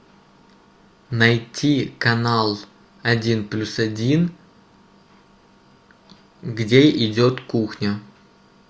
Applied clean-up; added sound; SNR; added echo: none; none; none; none.